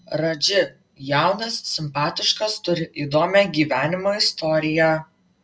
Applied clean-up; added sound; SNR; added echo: none; none; none; none.